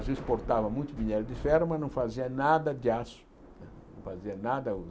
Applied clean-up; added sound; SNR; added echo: none; Thunder / Rain; 13 dB; none.